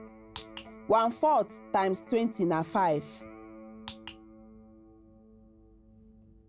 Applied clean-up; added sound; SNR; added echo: none; Electric guitar; 19 dB; none.